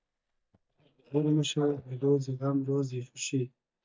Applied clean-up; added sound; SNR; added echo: neural mask model DeepFilterNet 3.